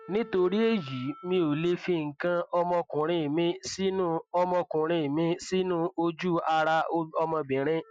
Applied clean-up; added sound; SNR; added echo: classical method Wiener filter.